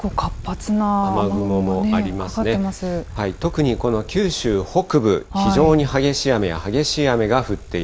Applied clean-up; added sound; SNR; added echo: none; Bicycle; 14 dB; none.